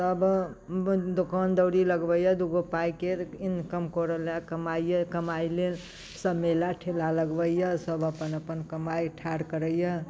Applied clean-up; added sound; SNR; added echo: none; none; none; none.